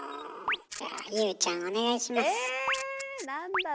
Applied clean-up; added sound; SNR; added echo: none; Camera; 17 dB; none.